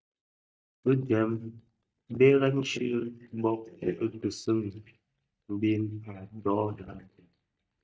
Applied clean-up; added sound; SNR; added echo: neural mask model DeepFilterNet 3.